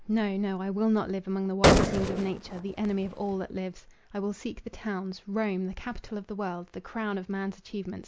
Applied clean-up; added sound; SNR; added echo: none; Gunshot, gunfire; -4 dB; none.